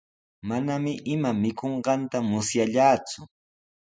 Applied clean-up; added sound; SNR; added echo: none; none; none; none.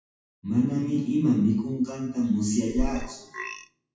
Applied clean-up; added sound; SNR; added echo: classical method WPE with log-MMSE.